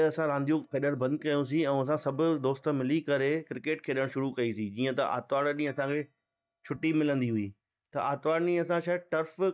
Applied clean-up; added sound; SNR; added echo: neural mask model DeepFilterNet 3.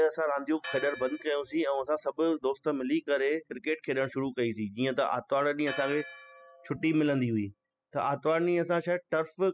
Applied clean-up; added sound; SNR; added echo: classical method spectral subtraction.